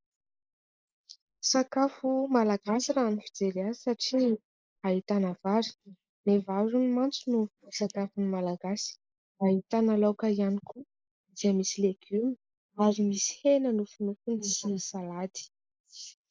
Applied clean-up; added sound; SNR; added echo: neural mask model Resemble Enhance denoiser.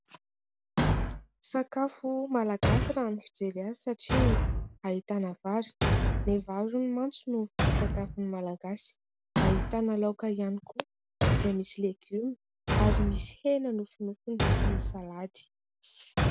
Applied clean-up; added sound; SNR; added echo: none; Thump, thud; -2 dB; none.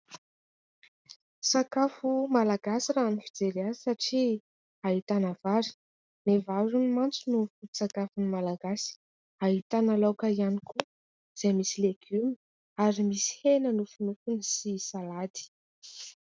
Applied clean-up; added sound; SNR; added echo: none; none; none; none.